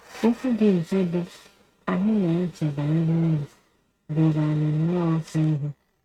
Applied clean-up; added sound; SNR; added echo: neural mask model RNNoise.